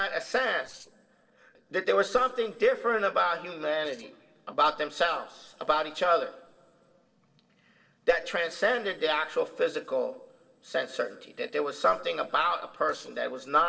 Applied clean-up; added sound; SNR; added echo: neural separator model SepFormer DNS4.